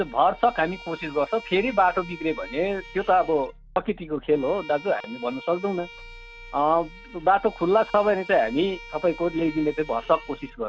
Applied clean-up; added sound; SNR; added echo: none; Bowed string instrument + Growling; 18 dB; none.